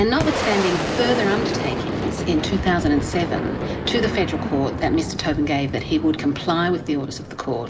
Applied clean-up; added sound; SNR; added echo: none; Boom; 4 dB; reverberation time 0.9 s.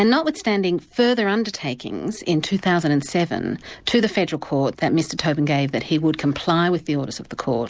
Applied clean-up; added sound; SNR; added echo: none; none; none; none.